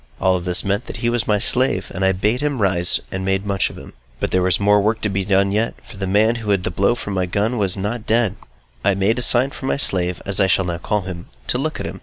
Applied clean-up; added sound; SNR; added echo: none; none; none; none.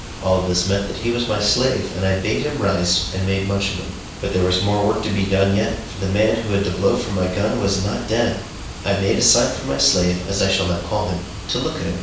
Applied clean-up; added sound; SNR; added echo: none; Water; 11 dB; reverberation time 0.7 s.